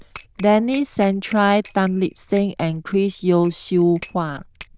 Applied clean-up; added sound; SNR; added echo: neural diffusion model UNIVERSE++.